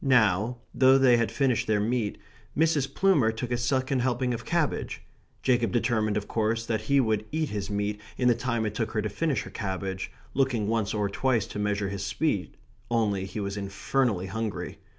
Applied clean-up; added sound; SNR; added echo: none; none; none; none.